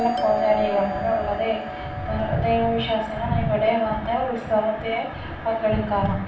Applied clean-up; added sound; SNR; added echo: none; Doorbell; 10 dB; reverberation time 0.5 s.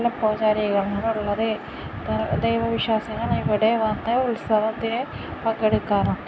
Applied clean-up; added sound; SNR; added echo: none; none; none; none.